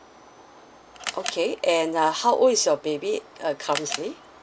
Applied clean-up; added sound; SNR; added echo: none; Camera; 14 dB; none.